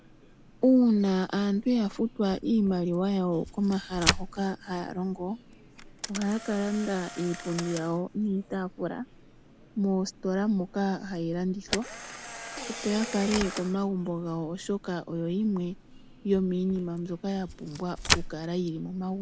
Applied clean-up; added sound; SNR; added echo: none; Camera; 10 dB; none.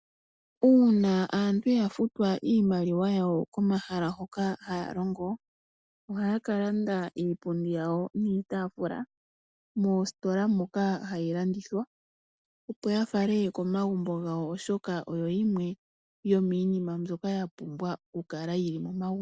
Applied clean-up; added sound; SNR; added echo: none; none; none; none.